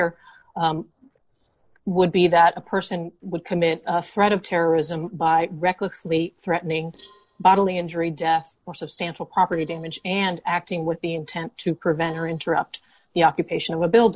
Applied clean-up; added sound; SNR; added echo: neural separator model SepFormer DNS4.